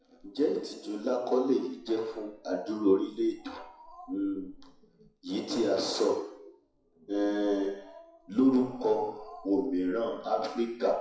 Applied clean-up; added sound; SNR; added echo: classical method WPE with log-MMSE.